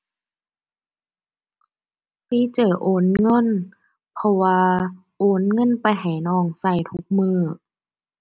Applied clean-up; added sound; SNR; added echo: none; none; none; none.